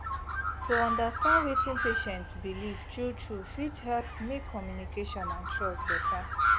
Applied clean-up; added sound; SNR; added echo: none; Bird; -3 dB; none.